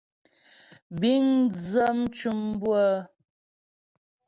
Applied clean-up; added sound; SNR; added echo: none; none; none; none.